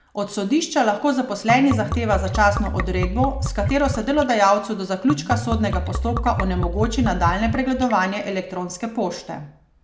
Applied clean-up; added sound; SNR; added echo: none; Liquid; 4 dB; none.